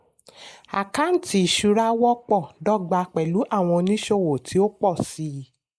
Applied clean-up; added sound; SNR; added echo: neural mask model Resemble Enhance denoiser.